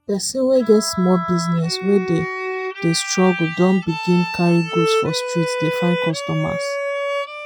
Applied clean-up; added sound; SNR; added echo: classical method Wiener filter.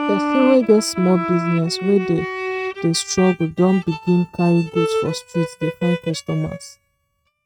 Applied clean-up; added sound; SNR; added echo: neural mask model RNNoise.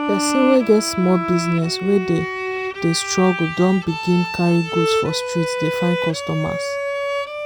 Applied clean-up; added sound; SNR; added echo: none; Bowed string instrument; 4 dB; none.